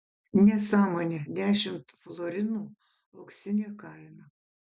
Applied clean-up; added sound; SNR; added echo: none; none; none; none.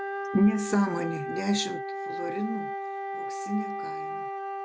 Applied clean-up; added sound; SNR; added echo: none; Wind instrument, woodwind instrument; 4 dB; none.